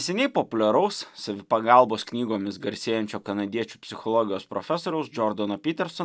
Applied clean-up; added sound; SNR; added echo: none; none; none; none.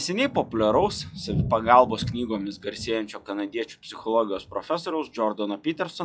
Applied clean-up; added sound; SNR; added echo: classical method log-MMSE.